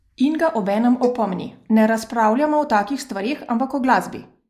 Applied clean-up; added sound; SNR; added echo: neural mask model Resemble Enhance denoiser.